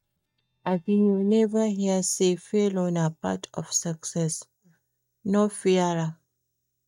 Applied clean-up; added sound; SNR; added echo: neural mask model DeepFilterNet 3.